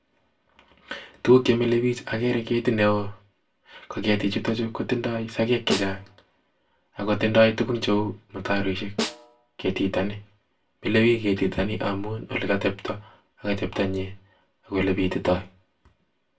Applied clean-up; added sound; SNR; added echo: none; Snare drum; 9 dB; reverberation time 0.2 s.